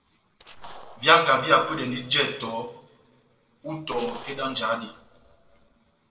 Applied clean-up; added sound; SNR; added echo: neural separator model SepFormer DNS4.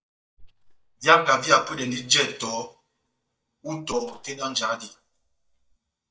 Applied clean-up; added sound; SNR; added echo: neural mask model DeepFilterNet 3.